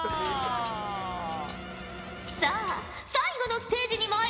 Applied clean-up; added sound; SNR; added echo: none; Keys jangling; 19 dB; none.